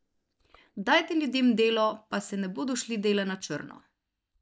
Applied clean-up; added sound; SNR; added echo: neural mask model DeepFilterNet 3.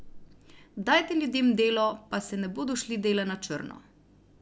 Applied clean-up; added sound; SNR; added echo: none; none; none; none.